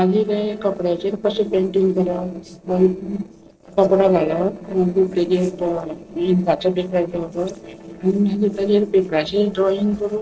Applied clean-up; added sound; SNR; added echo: neural separator model SepFormer DNS4.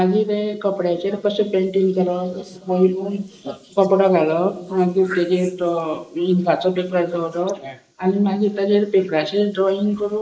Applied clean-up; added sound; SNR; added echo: neural mask model Resemble Enhance denoiser.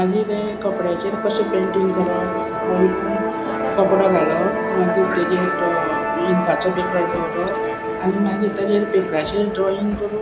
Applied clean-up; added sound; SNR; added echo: none; Musical instrument; 3 dB; none.